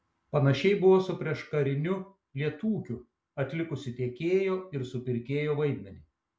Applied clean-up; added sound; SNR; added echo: none; none; none; none.